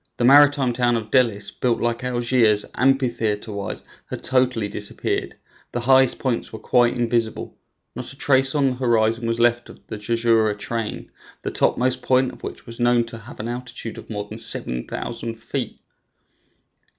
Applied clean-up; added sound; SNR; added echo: none; none; none; none.